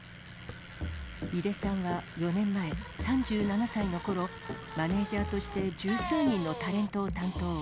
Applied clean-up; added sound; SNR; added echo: none; Bicycle; 9 dB; none.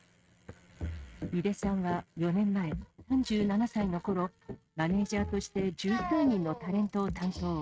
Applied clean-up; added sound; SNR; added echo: neural mask model RNNoise.